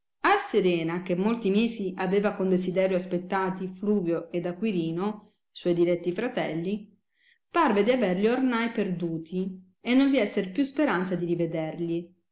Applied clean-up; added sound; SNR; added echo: none; none; none; none.